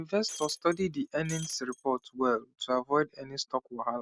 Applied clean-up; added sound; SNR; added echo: none; Shatter; 14 dB; none.